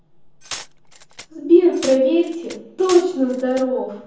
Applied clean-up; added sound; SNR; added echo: none; Glass; 17 dB; reverberation time 0.7 s.